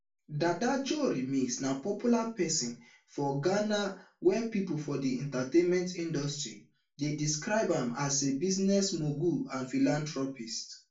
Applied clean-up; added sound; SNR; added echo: none; none; none; reverberation time 0.3 s.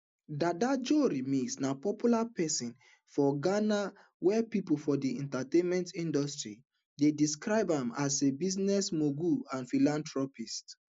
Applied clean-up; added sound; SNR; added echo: none; none; none; none.